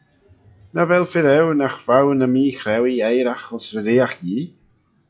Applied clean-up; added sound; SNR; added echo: classical method log-MMSE.